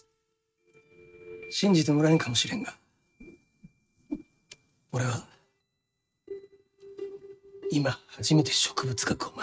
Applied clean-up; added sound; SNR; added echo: neural mask model RNNoise.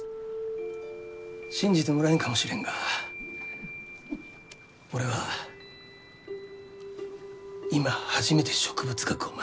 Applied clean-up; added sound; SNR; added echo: none; Whoosh, swoosh, swish; 15 dB; none.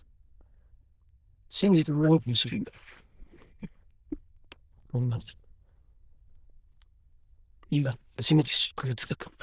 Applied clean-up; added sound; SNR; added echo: neural diffusion model UNIVERSE++.